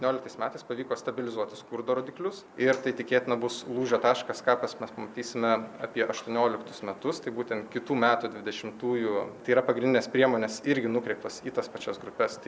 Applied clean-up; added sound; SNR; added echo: none; none; none; none.